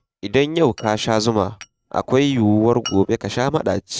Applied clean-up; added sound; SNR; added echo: neural mask model RNNoise.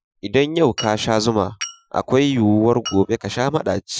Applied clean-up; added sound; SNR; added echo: classical method Wiener filter.